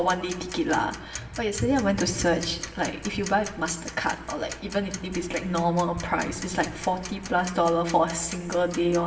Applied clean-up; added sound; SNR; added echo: none; Tick-tock; 14 dB; reverberation time 1.1 s.